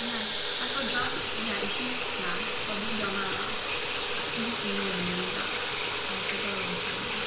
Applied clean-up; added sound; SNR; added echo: none; Sink (filling or washing) / Water tap, faucet; -4 dB; reverberation time 0.3 s.